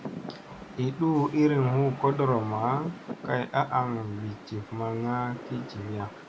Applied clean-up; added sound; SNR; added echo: none; Rain; 14 dB; none.